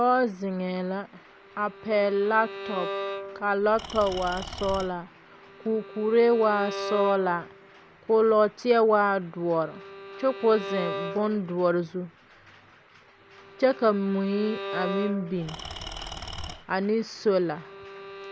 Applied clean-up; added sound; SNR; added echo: none; Engine / Tools + Bowed string instrument; 12 dB; none.